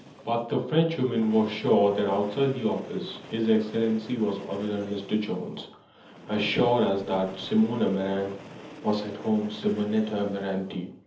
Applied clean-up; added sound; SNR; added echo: none; Train; 18 dB; reverberation time 0.7 s.